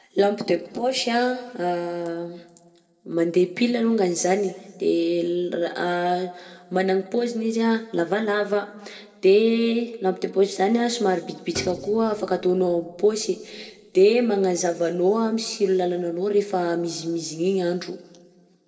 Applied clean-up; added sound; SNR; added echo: neural separator model SepFormer DNS4.